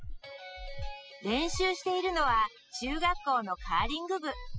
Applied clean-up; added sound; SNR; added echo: classical method spectral subtraction.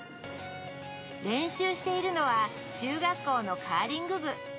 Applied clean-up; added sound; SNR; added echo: none; none; none; none.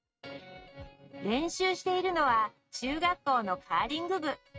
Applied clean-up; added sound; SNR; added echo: neural mask model RNNoise.